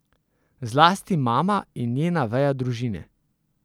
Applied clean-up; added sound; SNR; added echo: none; none; none; none.